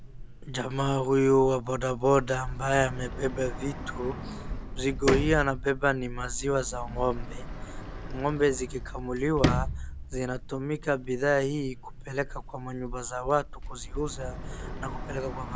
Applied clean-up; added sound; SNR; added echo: none; Sliding door; 6 dB; none.